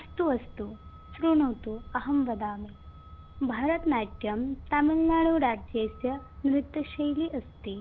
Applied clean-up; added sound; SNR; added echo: none; Truck; 16 dB; none.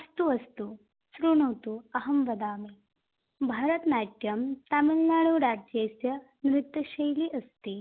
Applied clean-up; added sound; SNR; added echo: none; none; none; none.